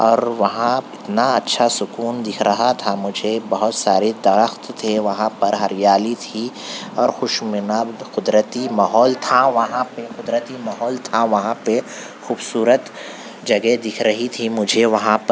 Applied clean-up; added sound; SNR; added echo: none; none; none; none.